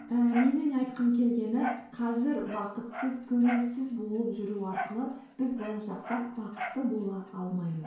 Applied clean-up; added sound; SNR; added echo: none; Dog; 12 dB; reverberation time 0.6 s.